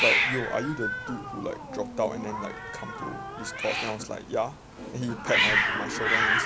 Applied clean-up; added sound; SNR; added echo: none; Hiss; -4 dB; none.